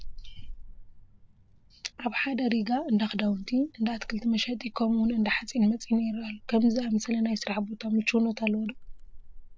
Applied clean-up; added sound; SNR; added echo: none; Wind; 15 dB; none.